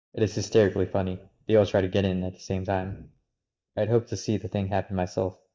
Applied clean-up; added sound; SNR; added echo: neural mask model DeepFilterNet 3.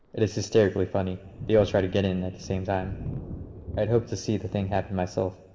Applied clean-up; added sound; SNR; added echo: none; Thunder; 14 dB; reverberation time 1.4 s.